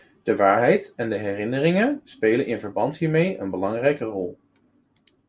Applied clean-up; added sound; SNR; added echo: none; none; none; none.